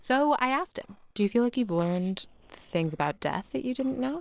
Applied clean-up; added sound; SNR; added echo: neural separator model SepFormer DNS4.